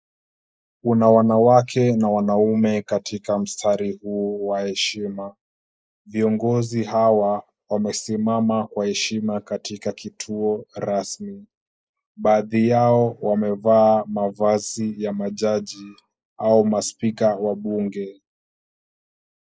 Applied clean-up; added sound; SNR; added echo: neural mask model Resemble Enhance denoiser.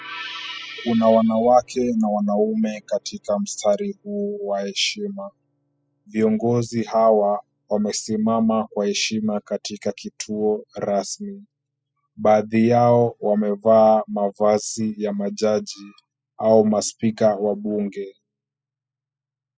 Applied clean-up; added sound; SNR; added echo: classical method spectral subtraction.